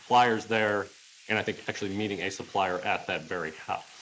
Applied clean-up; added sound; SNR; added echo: neural mask model Resemble Enhance denoiser.